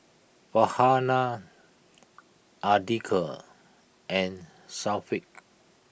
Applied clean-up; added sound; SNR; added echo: none; none; none; none.